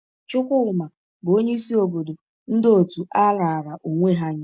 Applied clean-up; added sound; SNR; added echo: none; none; none; none.